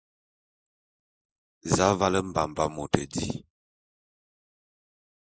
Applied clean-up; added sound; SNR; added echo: neural mask model Resemble Enhance denoiser.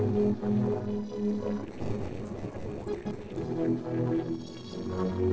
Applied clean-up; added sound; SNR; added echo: neural separator model SepFormer DNS4.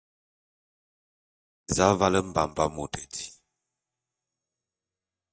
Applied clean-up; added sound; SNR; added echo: neural mask model DeepFilterNet 3.